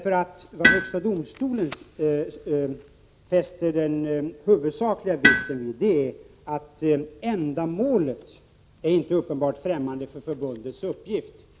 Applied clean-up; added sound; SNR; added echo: none; Tools; 2 dB; none.